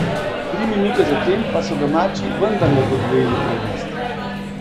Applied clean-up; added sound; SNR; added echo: none; Microwave oven; 1 dB; none.